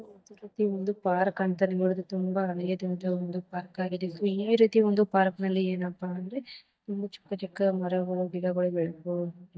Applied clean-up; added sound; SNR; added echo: neural mask model DeepFilterNet 3.